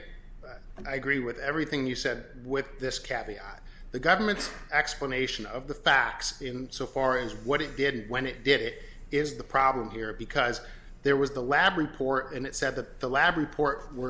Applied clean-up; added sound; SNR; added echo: none; none; none; none.